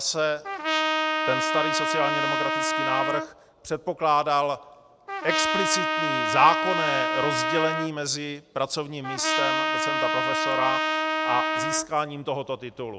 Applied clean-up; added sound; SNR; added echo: none; Trumpet; -2 dB; none.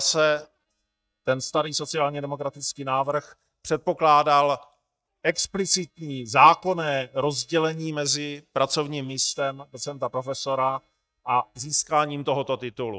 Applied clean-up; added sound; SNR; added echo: neural mask model DeepFilterNet 3.